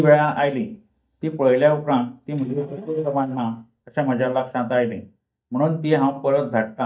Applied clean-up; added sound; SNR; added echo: neural mask model DeepFilterNet 3.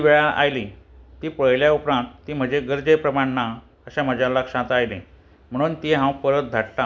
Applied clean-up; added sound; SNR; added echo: none; none; none; none.